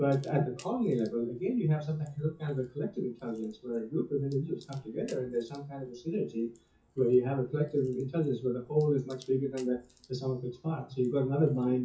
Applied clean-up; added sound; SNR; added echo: classical method WPE with log-MMSE.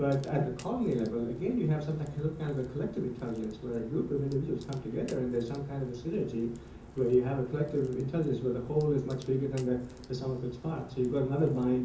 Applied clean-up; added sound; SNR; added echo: none; Crack; 18 dB; reverberation time 0.6 s.